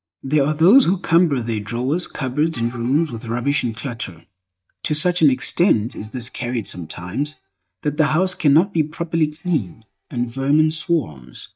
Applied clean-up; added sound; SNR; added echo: neural mask model DeepFilterNet 3.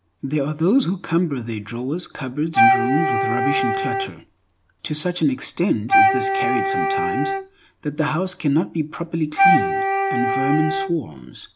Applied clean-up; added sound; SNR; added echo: none; Wind instrument, woodwind instrument; -3 dB; none.